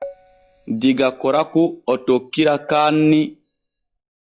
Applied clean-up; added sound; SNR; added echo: classical method log-MMSE.